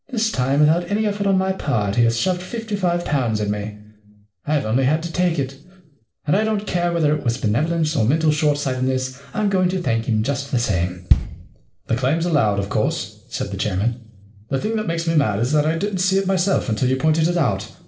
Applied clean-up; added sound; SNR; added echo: neural separator model SepFormer DNS4.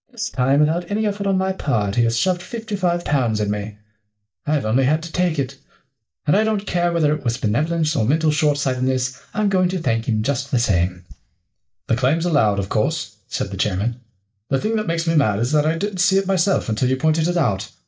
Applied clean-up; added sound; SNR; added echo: neural mask model DeepFilterNet 3.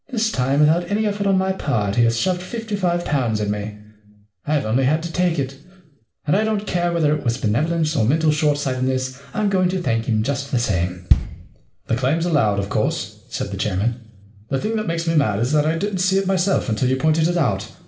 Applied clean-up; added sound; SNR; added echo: none; Bass drum; -1 dB; reverberation time 0.6 s.